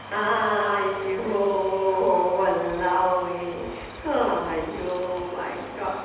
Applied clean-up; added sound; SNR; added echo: none; Cricket; 15 dB; reverberation time 1.1 s.